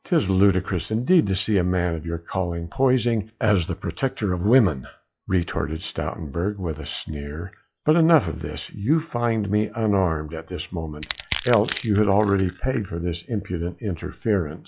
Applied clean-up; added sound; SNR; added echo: classical method log-MMSE.